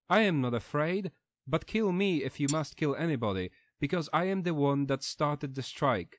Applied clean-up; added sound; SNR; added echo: neural mask model DeepFilterNet 3.